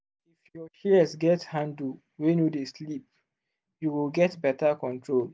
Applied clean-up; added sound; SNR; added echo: none; none; none; none.